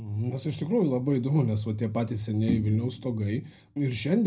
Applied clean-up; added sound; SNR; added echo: none; none; none; reverberation time 0.4 s.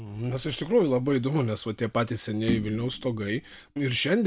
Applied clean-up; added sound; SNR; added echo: none; none; none; none.